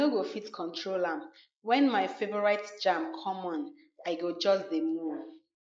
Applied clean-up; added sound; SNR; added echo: neural mask model Resemble Enhance denoiser.